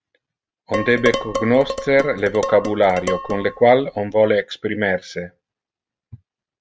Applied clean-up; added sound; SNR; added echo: none; Dishes, pots, and pans; 8 dB; none.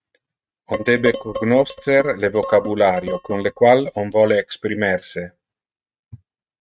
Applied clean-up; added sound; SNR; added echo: neural mask model RNNoise.